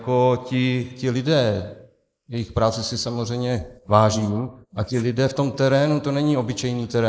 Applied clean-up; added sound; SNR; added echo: neural mask model Resemble Enhance denoiser.